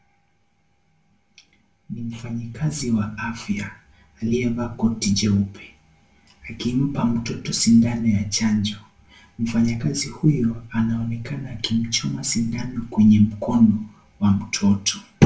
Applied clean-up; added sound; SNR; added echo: none; none; none; reverberation time 0.3 s.